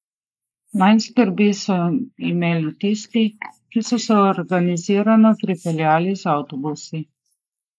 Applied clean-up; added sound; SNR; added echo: neural mask model Resemble Enhance denoiser.